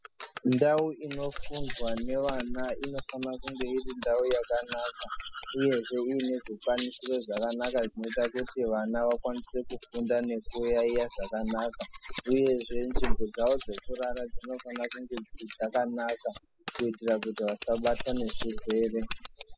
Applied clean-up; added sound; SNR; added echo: classical method spectral subtraction.